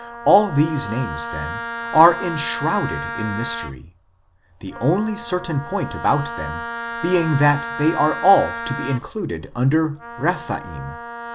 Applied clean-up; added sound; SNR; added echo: none; Wind instrument, woodwind instrument; 10 dB; none.